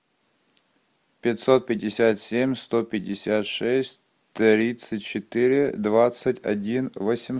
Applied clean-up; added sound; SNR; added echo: none; none; none; none.